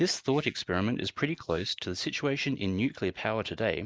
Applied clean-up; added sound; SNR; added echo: neural mask model Resemble Enhance denoiser.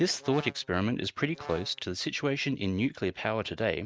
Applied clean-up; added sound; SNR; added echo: neural mask model RNNoise.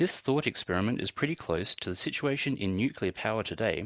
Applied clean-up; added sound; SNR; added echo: none; none; none; none.